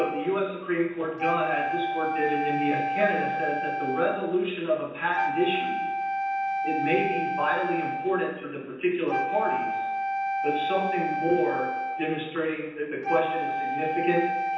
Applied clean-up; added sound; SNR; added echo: none; Wind instrument, woodwind instrument; 1 dB; reverberation time 0.9 s.